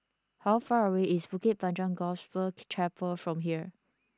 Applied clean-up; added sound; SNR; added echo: none; none; none; none.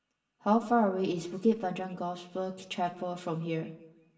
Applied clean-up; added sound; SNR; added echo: none; none; none; reverberation time 0.8 s.